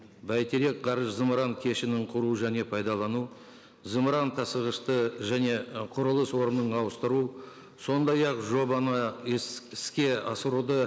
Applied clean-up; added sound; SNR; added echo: none; none; none; none.